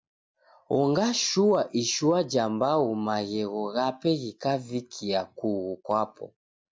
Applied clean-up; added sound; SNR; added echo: none; none; none; none.